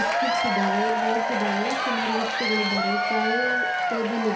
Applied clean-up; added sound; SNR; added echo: none; Applause / Crowd / Cheering; -4 dB; reverberation time 0.7 s.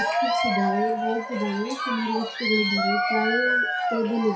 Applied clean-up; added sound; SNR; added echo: classical method WPE with log-MMSE.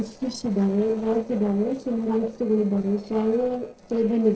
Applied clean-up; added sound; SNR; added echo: neural separator model SepFormer DNS4.